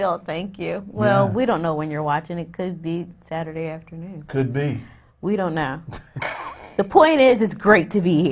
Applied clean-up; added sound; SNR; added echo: none; none; none; none.